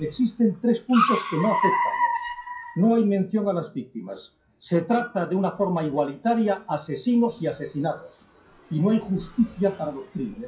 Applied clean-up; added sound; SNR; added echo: classical method WPE with log-MMSE.